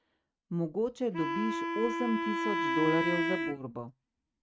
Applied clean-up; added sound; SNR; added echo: neural mask model RNNoise.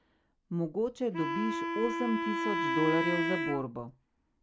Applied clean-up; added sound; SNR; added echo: none; Wind instrument, woodwind instrument; 0 dB; none.